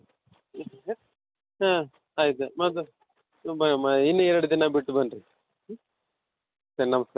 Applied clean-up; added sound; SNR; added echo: none; none; none; none.